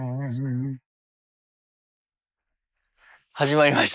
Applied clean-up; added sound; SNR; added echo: neural mask model Resemble Enhance denoiser.